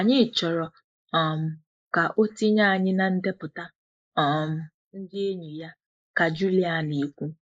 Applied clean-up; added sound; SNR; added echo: neural mask model Resemble Enhance denoiser.